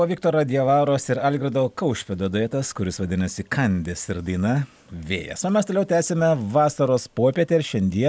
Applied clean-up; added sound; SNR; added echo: none; none; none; none.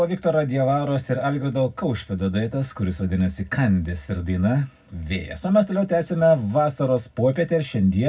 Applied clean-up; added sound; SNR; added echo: none; none; none; reverberation time 0.3 s.